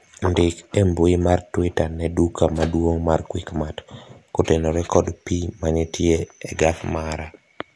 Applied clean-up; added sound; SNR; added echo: none; Microwave oven; 18 dB; none.